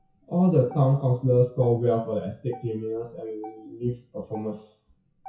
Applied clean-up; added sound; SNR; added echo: classical method WPE with log-MMSE.